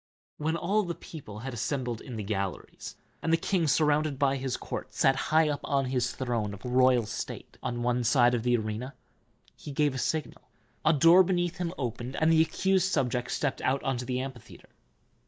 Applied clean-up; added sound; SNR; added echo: neural mask model DeepFilterNet 3.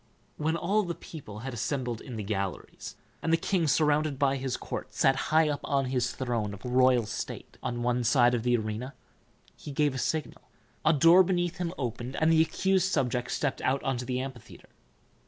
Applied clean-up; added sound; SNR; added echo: none; Squeak / Tools; 16 dB; none.